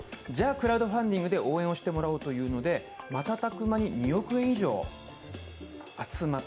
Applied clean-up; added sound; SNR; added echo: none; none; none; none.